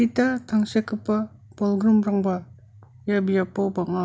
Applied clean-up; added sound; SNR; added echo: none; none; none; none.